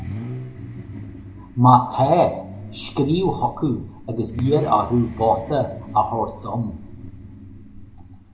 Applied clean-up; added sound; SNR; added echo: none; Idling / Accelerating, revving, vroom / Car; 12 dB; reverberation time 0.6 s.